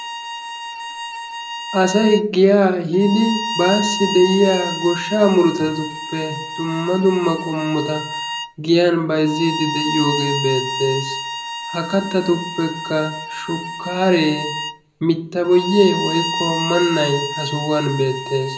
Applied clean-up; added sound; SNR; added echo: none; Bowed string instrument; 8 dB; reverberation time 0.4 s.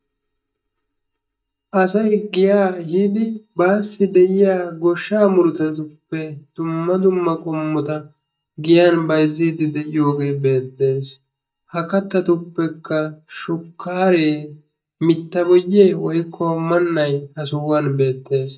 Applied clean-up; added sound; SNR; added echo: neural mask model DeepFilterNet 3.